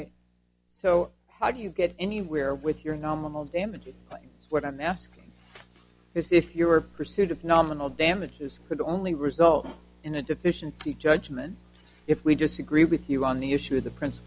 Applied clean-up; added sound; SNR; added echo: none; none; none; none.